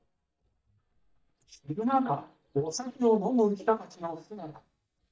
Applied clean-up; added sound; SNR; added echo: neural mask model DeepFilterNet 3.